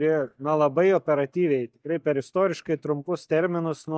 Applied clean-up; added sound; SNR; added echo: neural mask model DeepFilterNet 3.